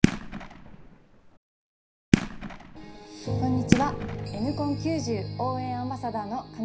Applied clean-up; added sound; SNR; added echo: none; Fireworks; -2 dB; reverberation time 0.4 s.